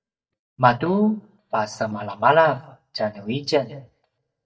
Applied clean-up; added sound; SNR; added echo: neural mask model DeepFilterNet 3.